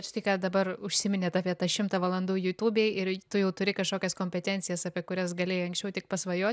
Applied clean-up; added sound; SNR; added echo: none; none; none; none.